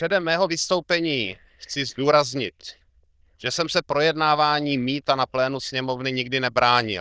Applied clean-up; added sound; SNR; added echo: neural diffusion model UNIVERSE++.